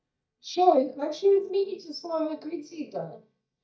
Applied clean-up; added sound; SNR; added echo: neural mask model DeepFilterNet 3.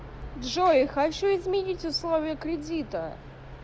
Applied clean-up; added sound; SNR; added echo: none; none; none; none.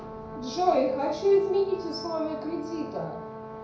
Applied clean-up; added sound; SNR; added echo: none; Brass instrument; 13 dB; reverberation time 0.6 s.